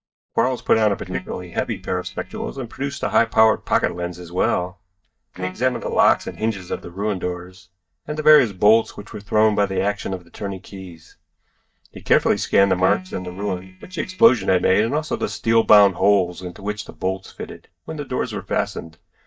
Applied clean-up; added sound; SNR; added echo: neural mask model DeepFilterNet 3.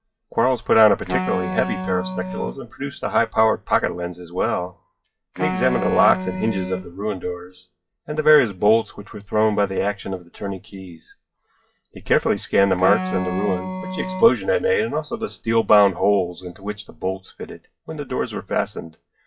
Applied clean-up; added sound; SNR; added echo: classical method WPE with log-MMSE.